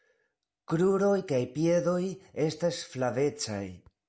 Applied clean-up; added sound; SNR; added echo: none; none; none; none.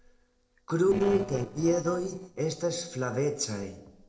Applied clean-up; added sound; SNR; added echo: neural separator model SepFormer DNS4.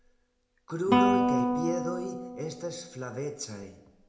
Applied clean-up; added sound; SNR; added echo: none; Guitar; -4 dB; reverberation time 0.6 s.